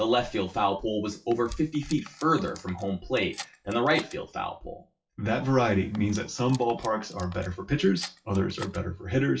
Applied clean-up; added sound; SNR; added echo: classical method WPE with log-MMSE.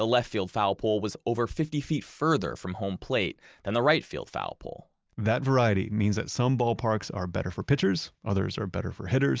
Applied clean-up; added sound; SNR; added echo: none; none; none; none.